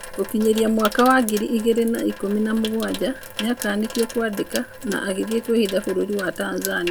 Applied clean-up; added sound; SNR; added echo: none; Sink (filling or washing) / Water tap, faucet; 13 dB; none.